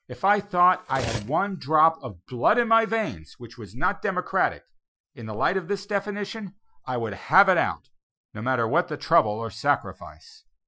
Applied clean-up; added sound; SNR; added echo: classical method Wiener filter.